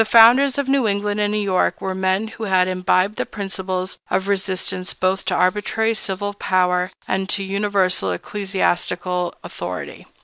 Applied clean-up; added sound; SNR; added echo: none; none; none; none.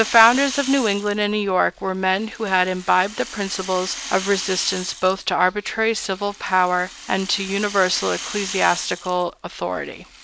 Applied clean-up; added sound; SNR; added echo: none; Rattle (instrument); 13 dB; none.